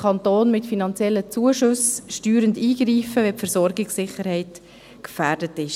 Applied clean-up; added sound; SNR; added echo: none; none; none; none.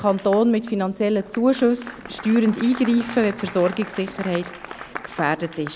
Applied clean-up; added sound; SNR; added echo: none; Applause; 16 dB; none.